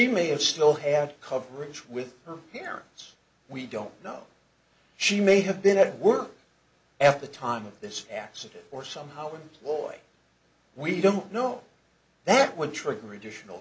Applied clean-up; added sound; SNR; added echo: none; none; none; none.